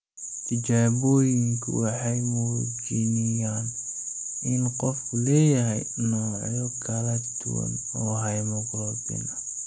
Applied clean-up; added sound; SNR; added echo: none; none; none; none.